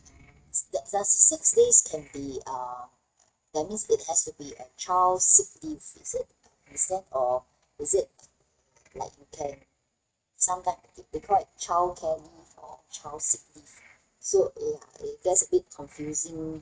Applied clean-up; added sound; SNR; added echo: neural mask model RNNoise.